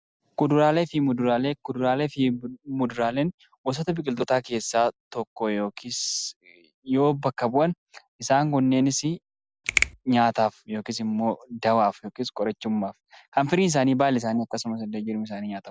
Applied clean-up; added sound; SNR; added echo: none; Finger snapping; 5 dB; none.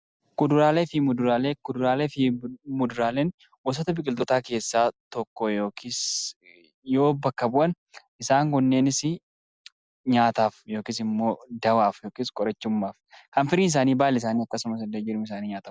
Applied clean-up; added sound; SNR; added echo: none; none; none; none.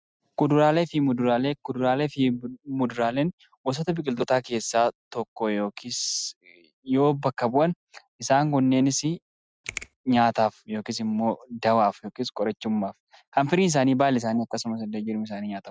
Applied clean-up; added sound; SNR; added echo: neural mask model RNNoise.